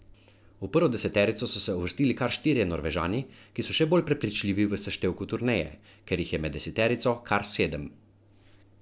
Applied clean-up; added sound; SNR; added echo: none; none; none; none.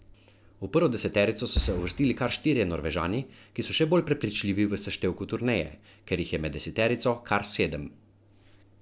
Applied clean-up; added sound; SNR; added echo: none; Boom; 5 dB; none.